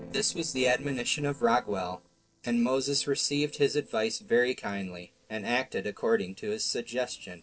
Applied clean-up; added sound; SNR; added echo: neural separator model SepFormer DNS4.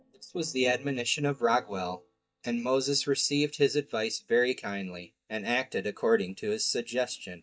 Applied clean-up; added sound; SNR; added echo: neural mask model DeepFilterNet 3.